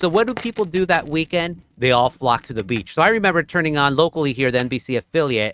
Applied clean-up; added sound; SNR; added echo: neural mask model RNNoise.